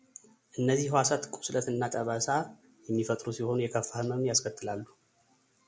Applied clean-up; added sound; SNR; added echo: none; none; none; none.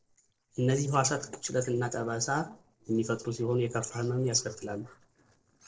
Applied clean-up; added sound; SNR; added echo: neural separator model SepFormer DNS4.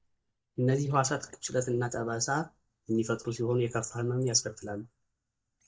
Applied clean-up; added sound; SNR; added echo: neural mask model DeepFilterNet 3.